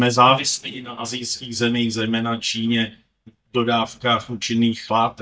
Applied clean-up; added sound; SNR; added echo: neural mask model DeepFilterNet 3.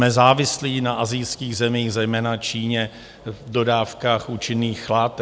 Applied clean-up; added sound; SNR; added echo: none; none; none; none.